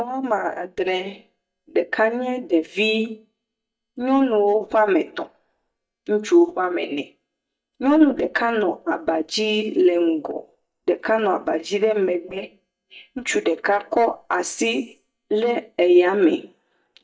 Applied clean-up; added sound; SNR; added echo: neural mask model DeepFilterNet 3.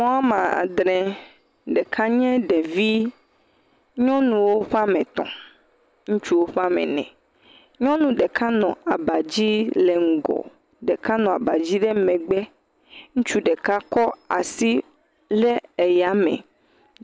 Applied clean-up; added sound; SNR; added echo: none; none; none; none.